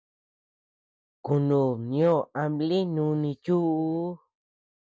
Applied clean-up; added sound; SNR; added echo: none; none; none; none.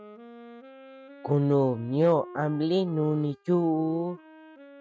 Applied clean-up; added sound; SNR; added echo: neural mask model RNNoise.